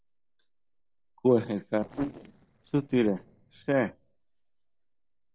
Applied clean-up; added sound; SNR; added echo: neural separator model SepFormer DNS4.